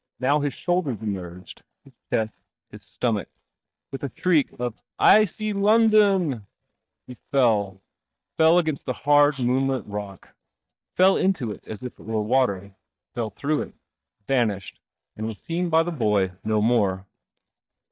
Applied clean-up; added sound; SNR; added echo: neural mask model DeepFilterNet 3.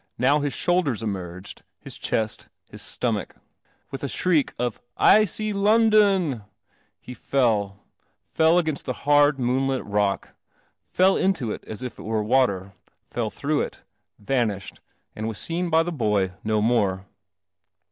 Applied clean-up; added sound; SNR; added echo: none; none; none; none.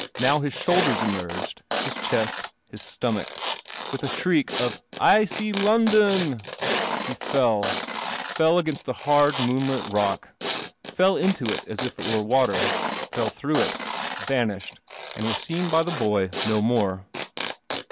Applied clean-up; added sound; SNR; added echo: none; Tearing; 6 dB; none.